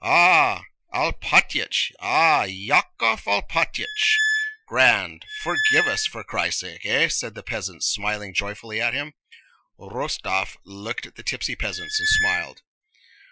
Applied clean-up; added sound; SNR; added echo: classical method Wiener filter.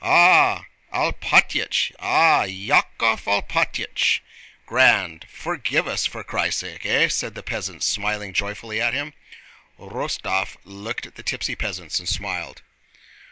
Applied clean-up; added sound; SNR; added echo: none; none; none; none.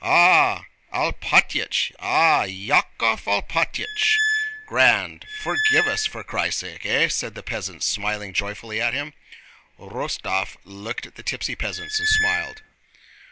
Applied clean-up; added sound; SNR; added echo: none; Squeak; 1 dB; none.